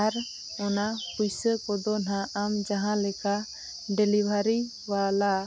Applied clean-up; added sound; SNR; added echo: none; none; none; none.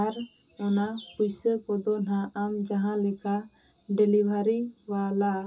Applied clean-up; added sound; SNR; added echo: none; none; none; reverberation time 0.2 s.